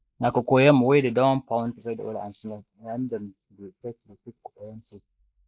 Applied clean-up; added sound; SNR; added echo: neural mask model Resemble Enhance denoiser.